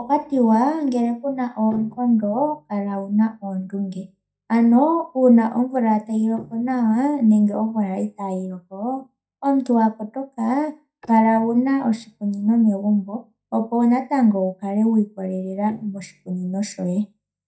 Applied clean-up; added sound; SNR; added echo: neural mask model DeepFilterNet 3.